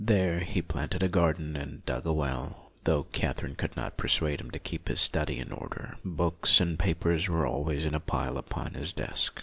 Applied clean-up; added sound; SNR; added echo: none; none; none; none.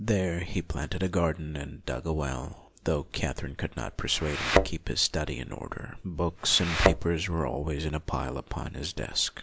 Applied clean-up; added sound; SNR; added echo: none; Thump, thud; -3 dB; none.